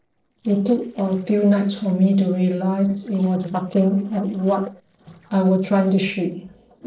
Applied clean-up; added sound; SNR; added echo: neural separator model SepFormer DNS4.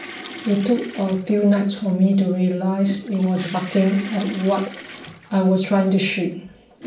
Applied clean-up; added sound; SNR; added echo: none; Toilet flush / Water; 17 dB; reverberation time 0.4 s.